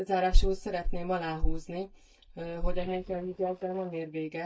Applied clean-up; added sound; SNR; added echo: neural mask model DeepFilterNet 3.